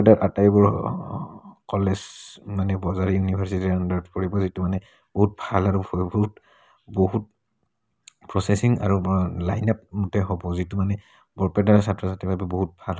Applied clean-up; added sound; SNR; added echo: none; none; none; none.